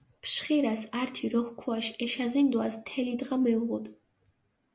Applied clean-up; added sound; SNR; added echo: none; none; none; none.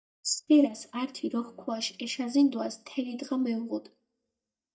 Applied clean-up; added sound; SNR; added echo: neural mask model DeepFilterNet 3.